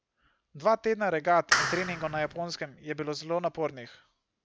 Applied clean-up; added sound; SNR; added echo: none; Clapping; 1 dB; none.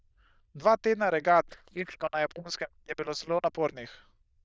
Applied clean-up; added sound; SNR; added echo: neural diffusion model UNIVERSE++.